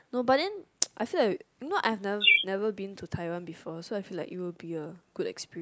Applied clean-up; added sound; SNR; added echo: neural mask model Resemble Enhance denoiser.